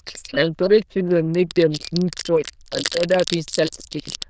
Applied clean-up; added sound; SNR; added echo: neural diffusion model UNIVERSE++.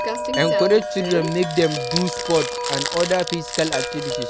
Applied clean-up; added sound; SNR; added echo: none; Crumpling, crinkling + Wind chime; 3 dB; none.